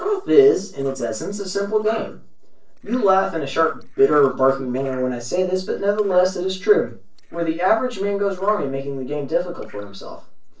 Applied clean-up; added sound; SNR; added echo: neural separator model SepFormer DNS4.